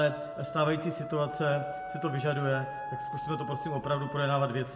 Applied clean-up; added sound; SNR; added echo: none; Wind instrument, woodwind instrument; 9 dB; reverberation time 0.9 s.